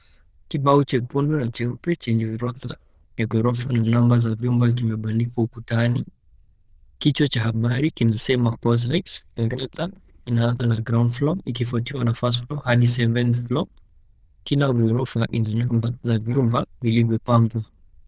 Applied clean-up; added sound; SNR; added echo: neural diffusion model UNIVERSE++.